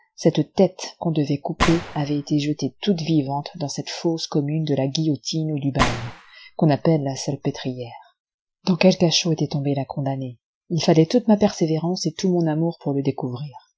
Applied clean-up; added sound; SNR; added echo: classical method Wiener filter.